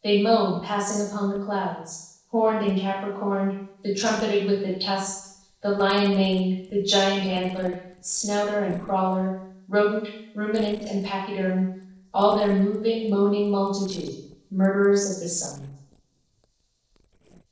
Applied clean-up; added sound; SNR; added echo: neural separator model SepFormer DNS4.